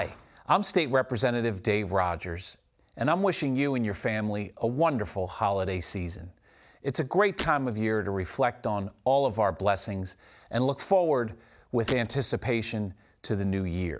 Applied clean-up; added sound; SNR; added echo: none; Shatter; 13 dB; none.